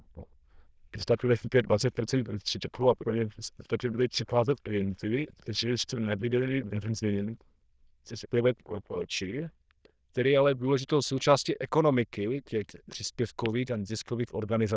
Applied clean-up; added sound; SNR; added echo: neural diffusion model UNIVERSE++.